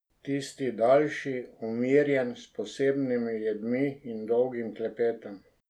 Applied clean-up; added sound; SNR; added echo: none; none; none; none.